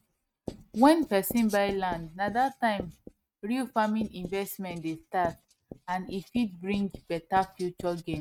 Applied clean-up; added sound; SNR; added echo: neural mask model RNNoise.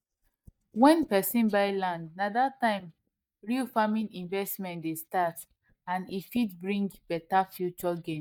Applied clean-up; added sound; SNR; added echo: neural mask model DeepFilterNet 3.